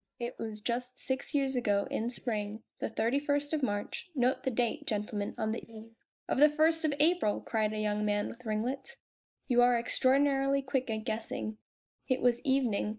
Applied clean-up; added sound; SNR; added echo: neural mask model DeepFilterNet 3.